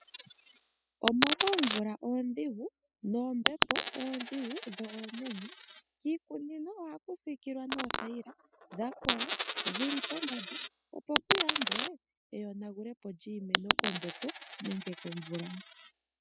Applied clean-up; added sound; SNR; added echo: classical method spectral subtraction.